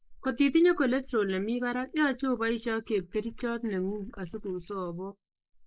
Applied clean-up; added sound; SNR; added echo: neural mask model Resemble Enhance denoiser.